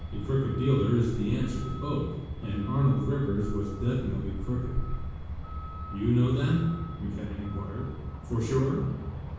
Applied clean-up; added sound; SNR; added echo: none; Truck; 7 dB; reverberation time 1.2 s.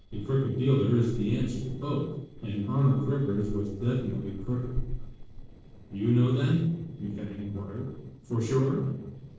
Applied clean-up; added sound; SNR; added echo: neural separator model SepFormer DNS4.